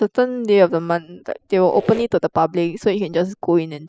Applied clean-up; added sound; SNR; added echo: classical method spectral subtraction.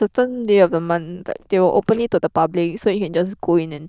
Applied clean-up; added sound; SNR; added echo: neural diffusion model UNIVERSE++.